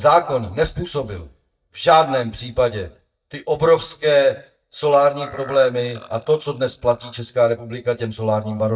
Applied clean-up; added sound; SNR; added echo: neural mask model DeepFilterNet 3.